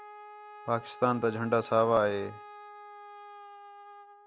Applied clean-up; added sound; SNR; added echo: none; Wind instrument, woodwind instrument; 17 dB; none.